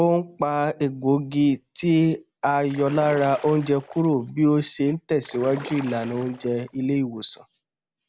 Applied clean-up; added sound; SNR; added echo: none; Splash, splatter; 18 dB; none.